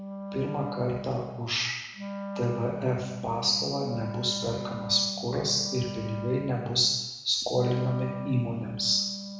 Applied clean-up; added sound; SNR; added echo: none; Wind instrument, woodwind instrument; 8 dB; reverberation time 1.0 s.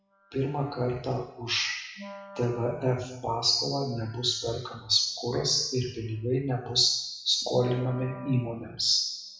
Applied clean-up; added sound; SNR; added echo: classical method WPE with log-MMSE.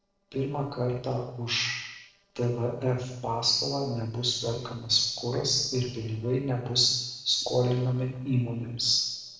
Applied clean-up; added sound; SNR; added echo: neural separator model SepFormer DNS4.